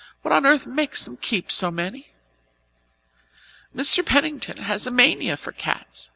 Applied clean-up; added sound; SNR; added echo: none; none; none; none.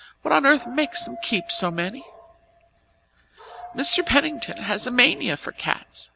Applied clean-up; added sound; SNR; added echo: none; Dog; 17 dB; none.